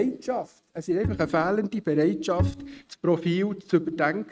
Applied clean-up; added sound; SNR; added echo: neural mask model RNNoise.